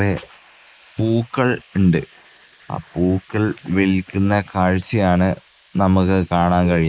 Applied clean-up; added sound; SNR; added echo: neural mask model Resemble Enhance denoiser.